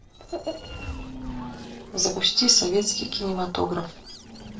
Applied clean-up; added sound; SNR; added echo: neural separator model SepFormer DNS4.